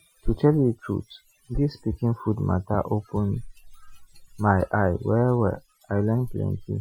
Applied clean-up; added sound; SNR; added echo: classical method Wiener filter.